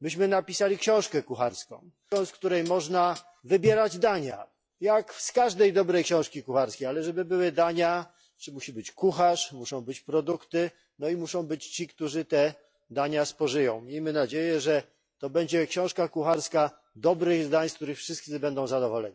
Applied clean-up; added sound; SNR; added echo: classical method log-MMSE.